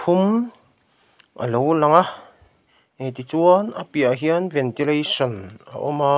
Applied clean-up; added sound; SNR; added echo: none; none; none; none.